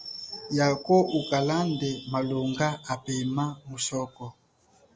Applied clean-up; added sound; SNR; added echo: none; none; none; none.